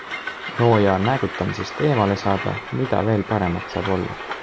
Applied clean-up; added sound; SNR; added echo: none; Train; 10 dB; none.